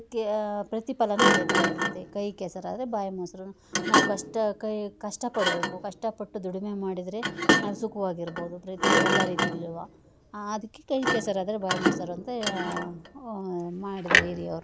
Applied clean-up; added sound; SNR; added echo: none; Thump, thud; -3 dB; none.